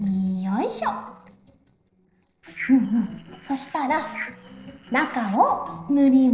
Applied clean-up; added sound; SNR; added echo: neural separator model SepFormer DNS4.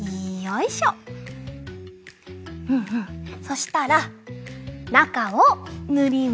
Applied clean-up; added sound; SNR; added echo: none; none; none; none.